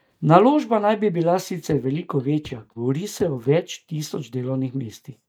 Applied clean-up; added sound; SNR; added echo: neural mask model DeepFilterNet 3.